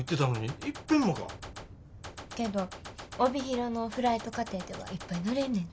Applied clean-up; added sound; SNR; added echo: none; Gunshot, gunfire; 14 dB; none.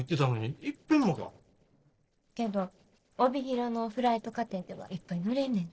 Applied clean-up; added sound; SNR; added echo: neural separator model SepFormer DNS4.